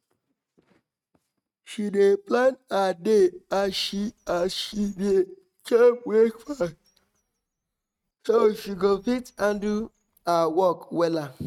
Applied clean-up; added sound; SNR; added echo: neural mask model RNNoise.